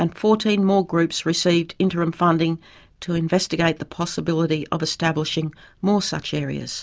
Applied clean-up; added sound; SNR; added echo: none; none; none; none.